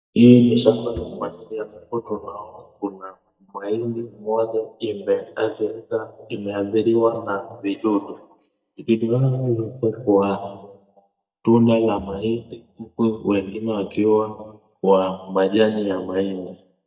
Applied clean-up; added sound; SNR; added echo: neural mask model DeepFilterNet 3.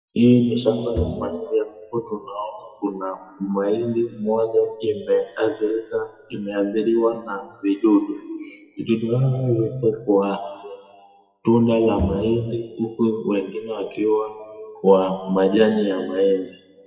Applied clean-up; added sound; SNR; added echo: classical method WPE with log-MMSE.